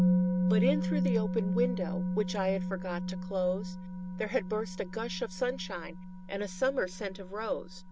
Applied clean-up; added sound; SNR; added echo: none; Musical instrument; -1 dB; none.